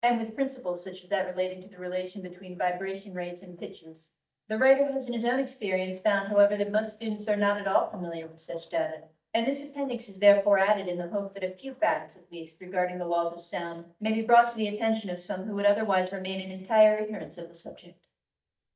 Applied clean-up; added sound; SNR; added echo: neural mask model DeepFilterNet 3.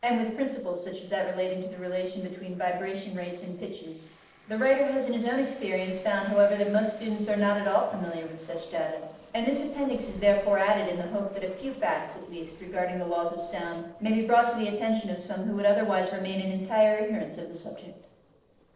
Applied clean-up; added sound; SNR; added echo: neural separator model SepFormer DNS4.